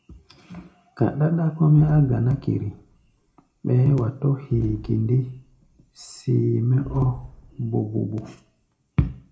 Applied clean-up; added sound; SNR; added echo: none; Boom; 19 dB; reverberation time 0.4 s.